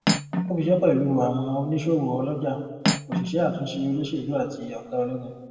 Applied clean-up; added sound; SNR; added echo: none; Cutlery, silverware; 5 dB; reverberation time 1.0 s.